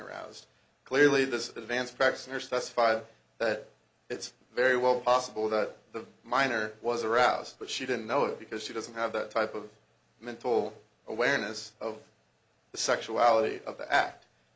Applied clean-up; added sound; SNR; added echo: none; none; none; none.